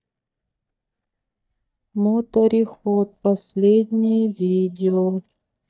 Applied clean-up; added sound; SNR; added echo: neural mask model DeepFilterNet 3.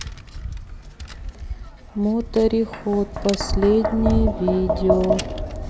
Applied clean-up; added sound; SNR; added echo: none; Tap; 3 dB; none.